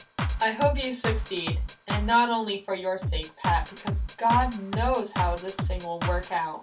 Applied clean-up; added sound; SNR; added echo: none; Drum kit; 3 dB; reverberation time 0.2 s.